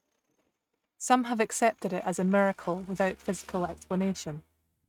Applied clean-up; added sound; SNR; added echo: neural mask model RNNoise.